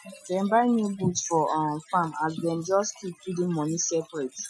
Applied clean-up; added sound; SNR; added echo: classical method Wiener filter.